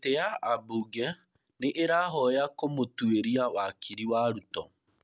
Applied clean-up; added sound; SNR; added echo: none; none; none; none.